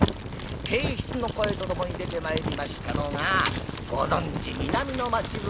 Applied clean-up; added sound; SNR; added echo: none; Fire; 1 dB; none.